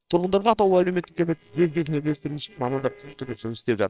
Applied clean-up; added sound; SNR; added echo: neural separator model SepFormer WHAMR!.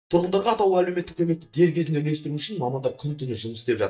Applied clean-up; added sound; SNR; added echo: neural mask model DeepFilterNet 3.